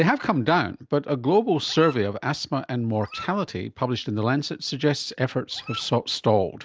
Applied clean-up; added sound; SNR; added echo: none; Dog; 19 dB; none.